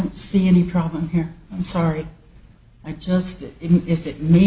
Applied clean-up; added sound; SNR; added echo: none; none; none; none.